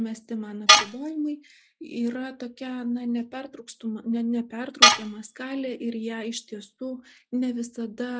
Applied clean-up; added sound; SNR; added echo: classical method log-MMSE.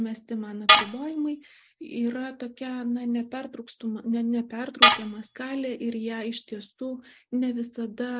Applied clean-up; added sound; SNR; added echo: none; Tools; -4 dB; none.